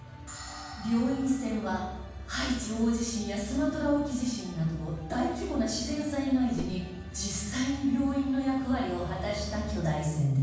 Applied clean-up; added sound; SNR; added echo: none; Whoosh, swoosh, swish; 11 dB; reverberation time 1.2 s.